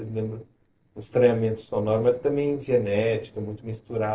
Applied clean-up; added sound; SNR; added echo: neural separator model SepFormer DNS4.